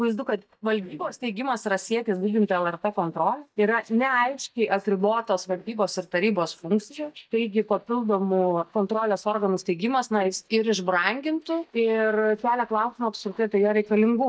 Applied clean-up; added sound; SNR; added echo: neural mask model DeepFilterNet 3.